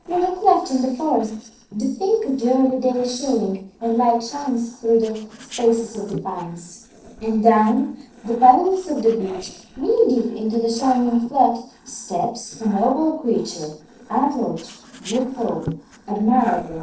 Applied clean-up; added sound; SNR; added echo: neural separator model SepFormer DNS4.